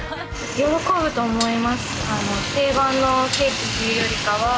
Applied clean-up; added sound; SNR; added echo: none; Glass; 15 dB; none.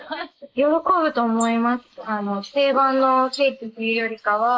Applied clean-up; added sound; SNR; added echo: neural mask model Resemble Enhance denoiser.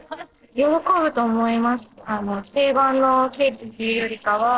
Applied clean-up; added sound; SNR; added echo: neural separator model SepFormer DNS4.